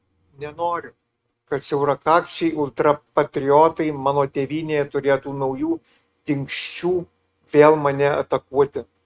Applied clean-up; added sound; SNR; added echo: neural mask model RNNoise.